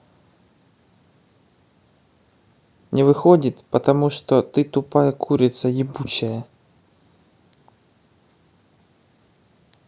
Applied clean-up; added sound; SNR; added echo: none; none; none; none.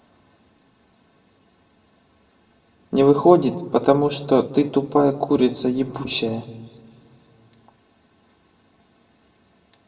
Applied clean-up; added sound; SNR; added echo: none; none; none; reverberation time 2.0 s.